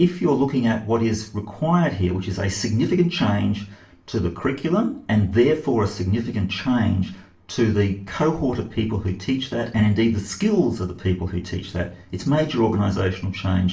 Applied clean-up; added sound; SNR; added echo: none; none; none; reverberation time 0.4 s.